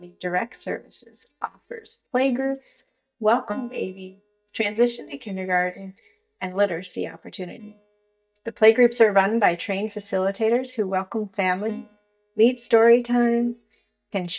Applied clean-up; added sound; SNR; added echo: neural mask model DeepFilterNet 3.